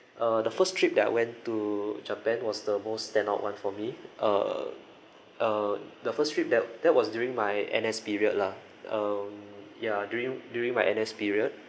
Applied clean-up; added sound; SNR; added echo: none; none; none; none.